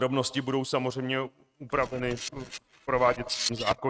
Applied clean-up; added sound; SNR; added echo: neural mask model RNNoise.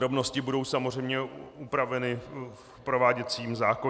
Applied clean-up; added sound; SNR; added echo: none; none; none; none.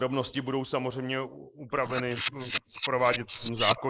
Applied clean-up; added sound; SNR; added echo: neural mask model Resemble Enhance denoiser.